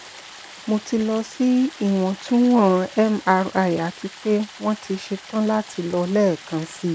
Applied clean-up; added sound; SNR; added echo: none; Stream; 19 dB; none.